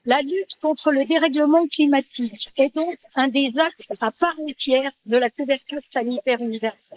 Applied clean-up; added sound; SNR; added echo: neural mask model Resemble Enhance denoiser.